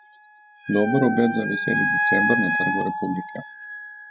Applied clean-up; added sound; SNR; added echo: classical method spectral subtraction.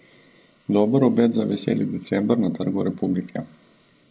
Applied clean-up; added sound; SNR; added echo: neural mask model Resemble Enhance denoiser.